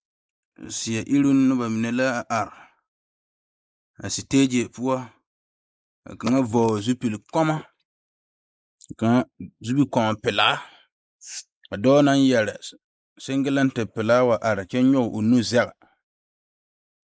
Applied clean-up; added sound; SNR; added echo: neural mask model Resemble Enhance denoiser.